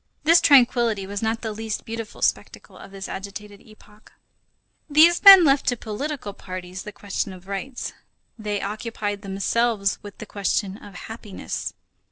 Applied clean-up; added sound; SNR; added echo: none; none; none; none.